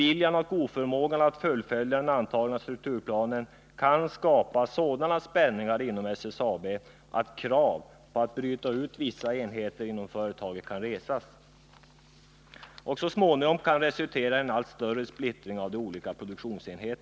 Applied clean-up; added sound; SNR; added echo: none; none; none; none.